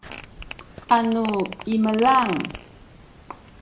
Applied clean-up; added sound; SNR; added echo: none; Fart; 13 dB; reverberation time 0.4 s.